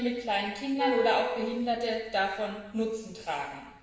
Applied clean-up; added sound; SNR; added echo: none; Wind instrument, woodwind instrument; 5 dB; reverberation time 1.0 s.